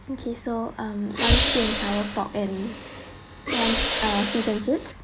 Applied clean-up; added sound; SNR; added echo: none; Hiss / Breathing; -4 dB; none.